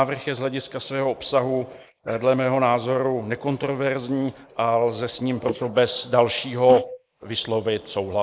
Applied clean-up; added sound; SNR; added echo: neural mask model Resemble Enhance denoiser.